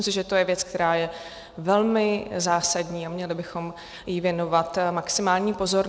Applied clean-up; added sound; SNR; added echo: none; none; none; none.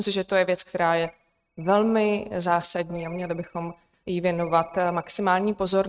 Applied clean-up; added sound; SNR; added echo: neural mask model RNNoise.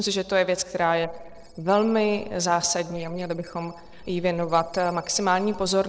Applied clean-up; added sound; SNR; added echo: neural separator model SepFormer DNS4.